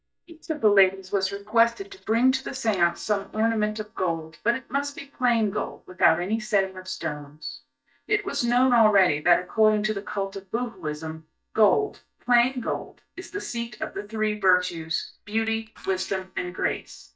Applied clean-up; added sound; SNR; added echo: neural mask model DeepFilterNet 3.